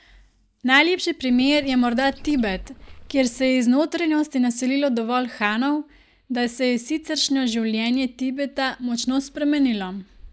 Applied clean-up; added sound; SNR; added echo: neural mask model DeepFilterNet 3.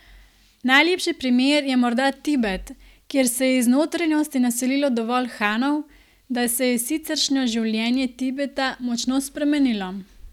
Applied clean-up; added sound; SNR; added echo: none; none; none; none.